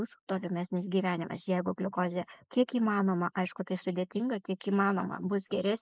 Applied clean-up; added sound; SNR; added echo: neural mask model Resemble Enhance denoiser.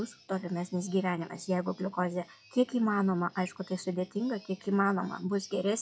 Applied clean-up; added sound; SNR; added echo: classical method log-MMSE.